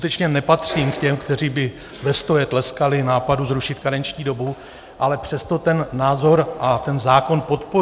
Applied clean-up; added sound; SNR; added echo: none; none; none; none.